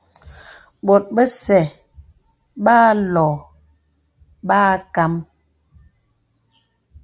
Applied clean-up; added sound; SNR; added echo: none; none; none; none.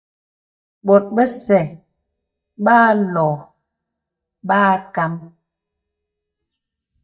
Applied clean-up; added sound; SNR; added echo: neural mask model DeepFilterNet 3.